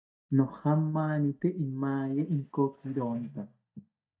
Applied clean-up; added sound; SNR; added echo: neural mask model DeepFilterNet 3.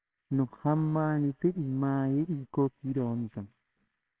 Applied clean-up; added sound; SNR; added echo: neural separator model SepFormer WHAMR!.